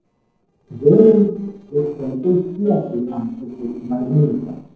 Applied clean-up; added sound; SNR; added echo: neural separator model SepFormer DNS4.